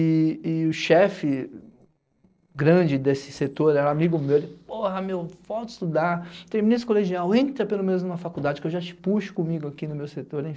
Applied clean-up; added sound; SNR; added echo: neural separator model SepFormer DNS4.